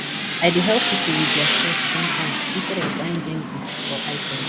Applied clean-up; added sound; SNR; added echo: none; Tools; -3 dB; none.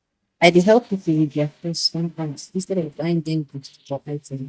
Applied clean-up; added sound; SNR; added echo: neural mask model DeepFilterNet 3.